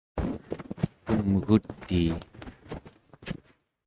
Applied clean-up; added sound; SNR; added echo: neural mask model RNNoise.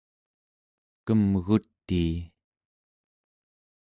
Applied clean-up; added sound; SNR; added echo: none; none; none; none.